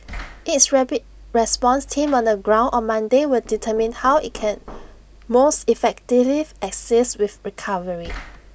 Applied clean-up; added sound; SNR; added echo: none; Knock; 19 dB; none.